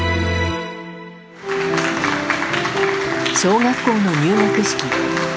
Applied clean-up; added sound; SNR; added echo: none; none; none; none.